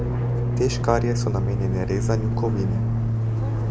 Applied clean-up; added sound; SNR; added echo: none; Fixed-wing aircraft, airplane; -5 dB; none.